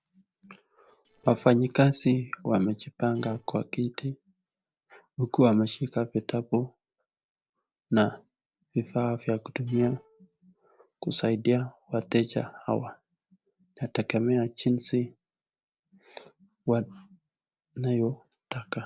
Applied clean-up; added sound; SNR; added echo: neural separator model SepFormer DNS4.